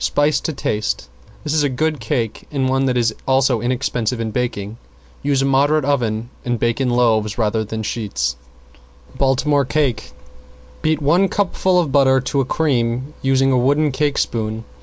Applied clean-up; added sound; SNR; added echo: none; none; none; none.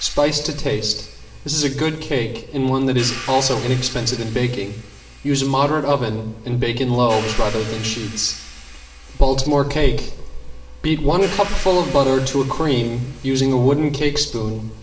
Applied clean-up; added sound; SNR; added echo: none; Hi-hat; 19 dB; reverberation time 1.3 s.